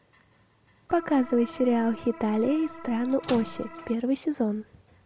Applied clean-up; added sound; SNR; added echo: none; Microwave oven + Organ; 14 dB; none.